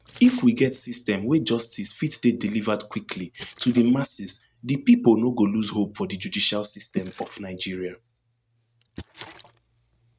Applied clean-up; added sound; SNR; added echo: neural mask model RNNoise.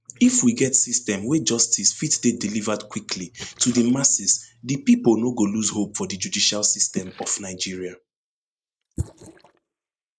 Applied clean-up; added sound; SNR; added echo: neural mask model Resemble Enhance denoiser.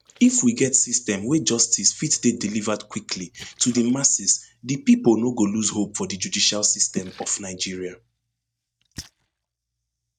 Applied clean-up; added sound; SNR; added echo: neural mask model DeepFilterNet 3.